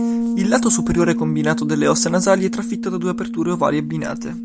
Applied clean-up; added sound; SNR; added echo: none; Bass guitar; 3 dB; none.